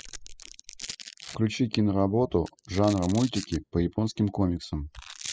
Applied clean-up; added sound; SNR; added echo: classical method spectral subtraction.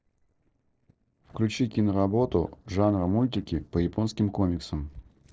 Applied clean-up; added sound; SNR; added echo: neural separator model SepFormer DNS4.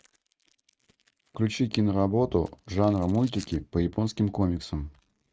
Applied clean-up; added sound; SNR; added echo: neural mask model RNNoise.